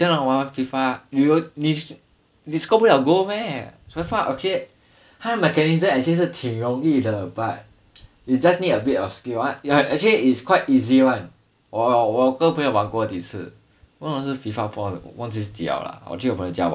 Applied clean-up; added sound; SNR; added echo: none; none; none; none.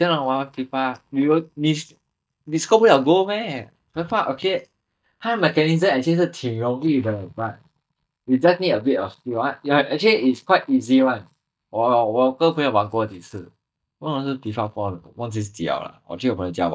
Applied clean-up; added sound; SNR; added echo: neural mask model DeepFilterNet 3.